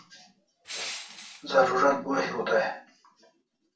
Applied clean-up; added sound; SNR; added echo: none; Crushing; 13 dB; reverberation time 0.3 s.